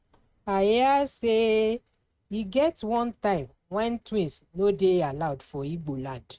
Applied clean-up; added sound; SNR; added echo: neural mask model RNNoise.